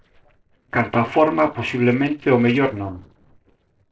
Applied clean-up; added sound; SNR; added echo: neural separator model SepFormer DNS4.